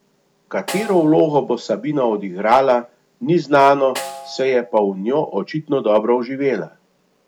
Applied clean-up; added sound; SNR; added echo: none; Snare drum; 18 dB; none.